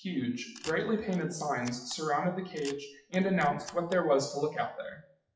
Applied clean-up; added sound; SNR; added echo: classical method WPE with log-MMSE.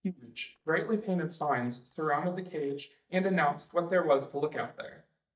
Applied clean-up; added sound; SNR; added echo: neural mask model DeepFilterNet 3.